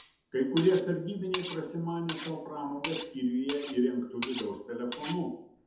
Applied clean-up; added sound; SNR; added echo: none; Cutlery, silverware; 6 dB; reverberation time 0.7 s.